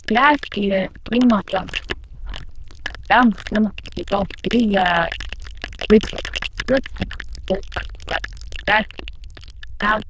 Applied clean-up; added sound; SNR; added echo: neural diffusion model UNIVERSE++.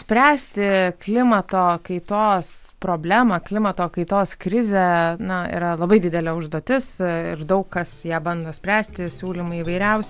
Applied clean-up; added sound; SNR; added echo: none; none; none; none.